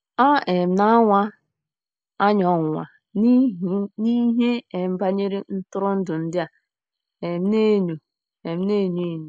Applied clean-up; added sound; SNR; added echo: neural mask model Resemble Enhance denoiser.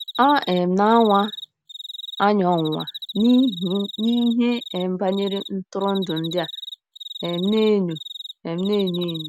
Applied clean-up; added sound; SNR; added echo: none; Cricket; 14 dB; none.